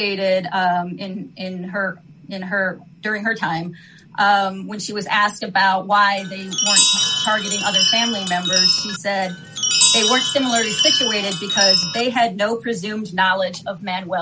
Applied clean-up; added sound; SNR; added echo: none; Chime; -3 dB; none.